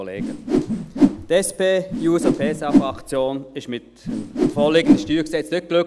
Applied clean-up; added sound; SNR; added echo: none; Whoosh, swoosh, swish; -1 dB; none.